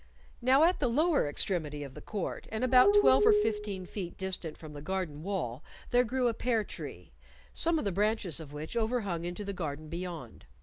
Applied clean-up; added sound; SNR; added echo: none; Glass; -1 dB; none.